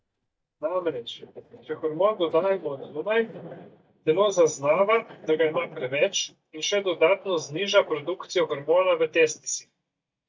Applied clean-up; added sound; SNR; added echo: neural mask model DeepFilterNet 3.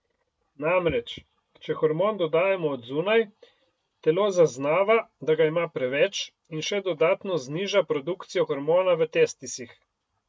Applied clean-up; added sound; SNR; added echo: none; none; none; none.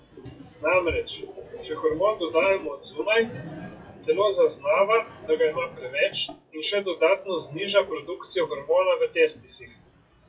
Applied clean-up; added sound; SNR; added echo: classical method WPE with log-MMSE.